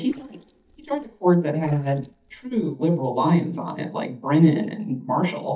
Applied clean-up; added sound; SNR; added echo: neural mask model DeepFilterNet 3.